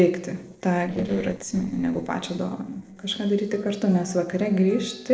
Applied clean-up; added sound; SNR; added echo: neural separator model SepFormer DNS4.